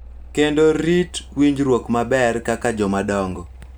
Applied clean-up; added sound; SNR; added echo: none; Mechanical fan; 19 dB; none.